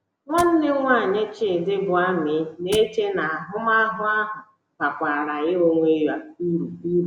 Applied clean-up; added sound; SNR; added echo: none; Thump, thud; 15 dB; none.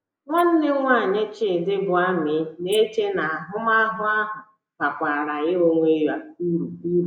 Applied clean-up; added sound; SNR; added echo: neural mask model Resemble Enhance denoiser.